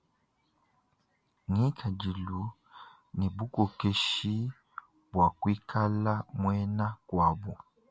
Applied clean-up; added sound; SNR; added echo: none; none; none; none.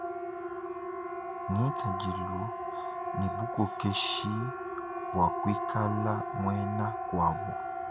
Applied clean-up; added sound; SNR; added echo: none; Siren; 2 dB; none.